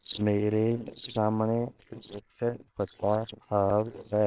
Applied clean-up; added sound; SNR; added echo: neural separator model SepFormer WHAMR!.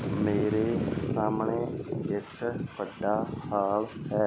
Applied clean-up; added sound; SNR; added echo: none; none; none; none.